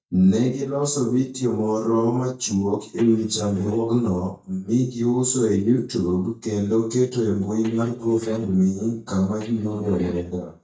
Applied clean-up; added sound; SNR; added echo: neural mask model DeepFilterNet 3.